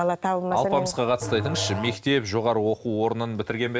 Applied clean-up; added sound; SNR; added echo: none; Musical instrument; 11 dB; none.